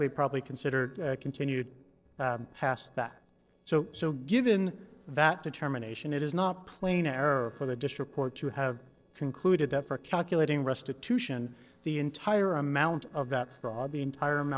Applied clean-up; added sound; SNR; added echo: neural separator model SepFormer DNS4.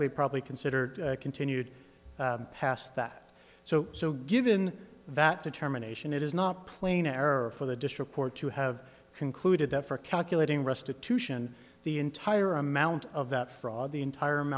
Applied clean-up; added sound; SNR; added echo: none; none; none; none.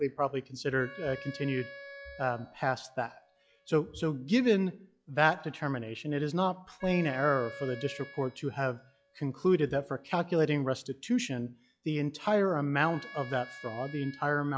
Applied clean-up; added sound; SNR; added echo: classical method log-MMSE.